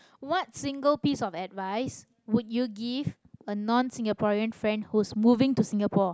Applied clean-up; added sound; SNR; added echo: none; none; none; none.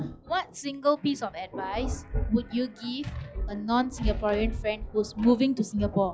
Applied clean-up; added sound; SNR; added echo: classical method log-MMSE.